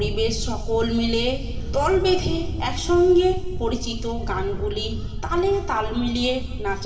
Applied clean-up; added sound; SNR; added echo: none; Thunder; 4 dB; reverberation time 2.9 s.